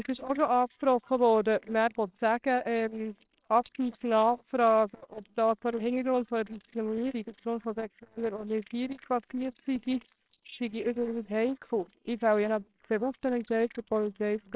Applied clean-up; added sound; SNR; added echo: neural separator model SepFormer WHAMR!.